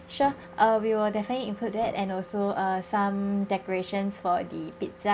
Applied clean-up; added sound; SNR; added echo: none; Wind instrument, woodwind instrument + Explosion; 19 dB; none.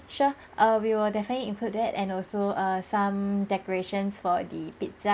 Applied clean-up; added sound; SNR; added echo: none; none; none; none.